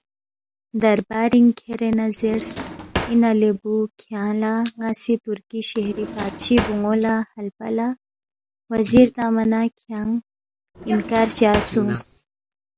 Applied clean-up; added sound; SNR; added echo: none; Drawer open or close; 10 dB; none.